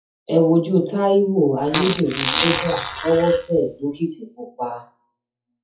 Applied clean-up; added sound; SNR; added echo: classical method WPE with log-MMSE.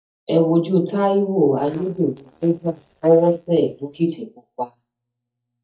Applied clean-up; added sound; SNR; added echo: neural mask model DeepFilterNet 3.